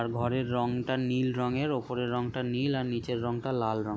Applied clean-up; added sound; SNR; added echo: none; none; none; none.